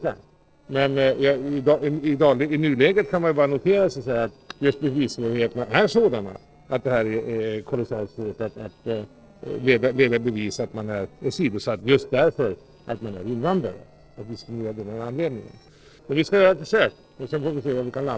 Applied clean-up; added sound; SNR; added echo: neural separator model SepFormer DNS4.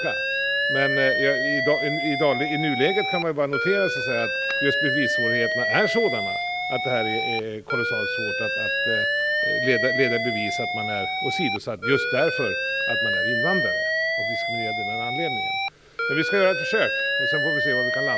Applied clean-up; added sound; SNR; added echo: none; Alarm; -2 dB; none.